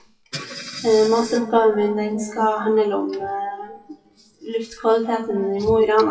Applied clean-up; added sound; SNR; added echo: classical method WPE with log-MMSE.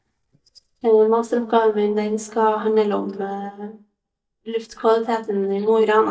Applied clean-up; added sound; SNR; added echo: neural mask model DeepFilterNet 3.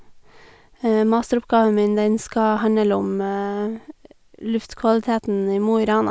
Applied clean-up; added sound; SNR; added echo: none; none; none; none.